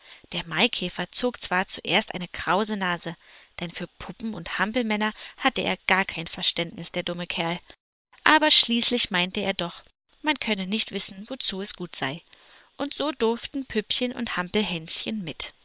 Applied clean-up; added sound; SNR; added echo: neural separator model SepFormer WHAM!.